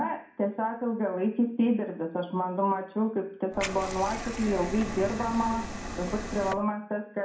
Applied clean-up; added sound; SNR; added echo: none; Liquid; 7 dB; reverberation time 0.5 s.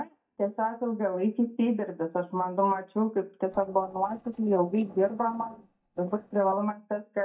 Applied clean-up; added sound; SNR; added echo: neural mask model DeepFilterNet 3.